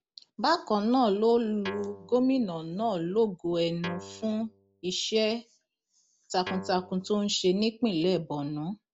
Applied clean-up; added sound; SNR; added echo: none; Guitar; 15 dB; none.